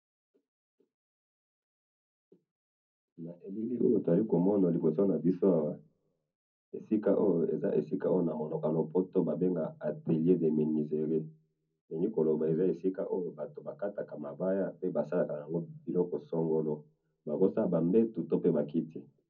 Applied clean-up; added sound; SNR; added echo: none; none; none; reverberation time 0.4 s.